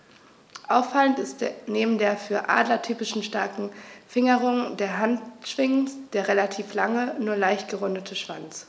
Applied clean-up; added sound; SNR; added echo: none; none; none; none.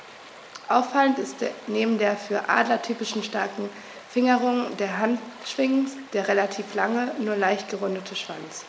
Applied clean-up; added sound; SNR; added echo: none; Stream; 19 dB; none.